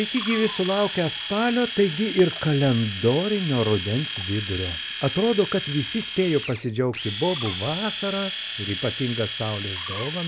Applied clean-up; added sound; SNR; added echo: none; Domestic sounds, home sounds; 7 dB; none.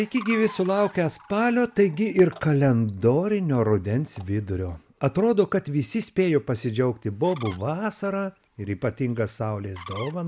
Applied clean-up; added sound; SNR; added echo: none; none; none; none.